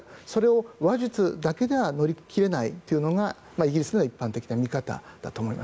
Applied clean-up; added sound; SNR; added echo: none; none; none; none.